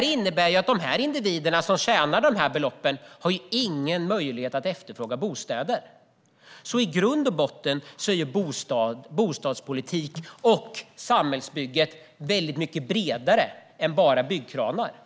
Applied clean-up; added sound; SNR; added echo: none; none; none; none.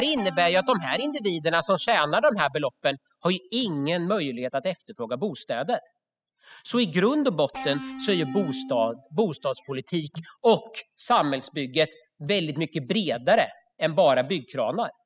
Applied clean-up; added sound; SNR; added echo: classical method spectral subtraction.